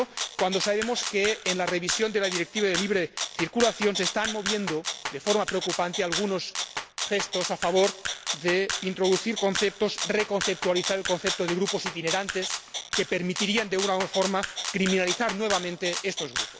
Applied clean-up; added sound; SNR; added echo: none; Rattle (instrument); 6 dB; none.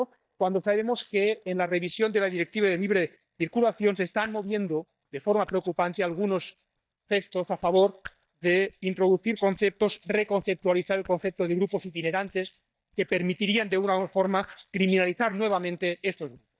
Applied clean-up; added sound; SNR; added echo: neural mask model DeepFilterNet 3.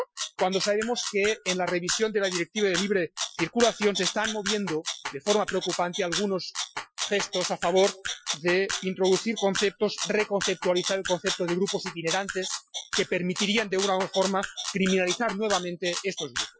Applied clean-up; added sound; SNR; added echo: classical method Wiener filter.